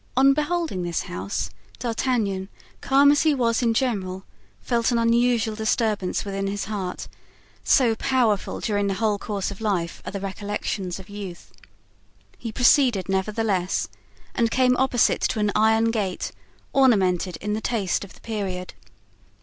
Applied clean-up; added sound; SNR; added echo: none; none; none; none.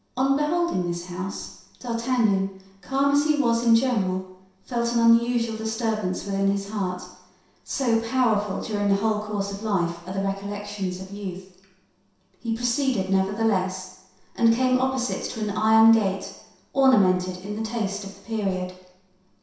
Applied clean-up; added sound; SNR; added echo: none; none; none; reverberation time 0.7 s.